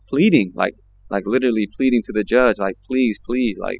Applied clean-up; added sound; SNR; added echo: classical method spectral subtraction.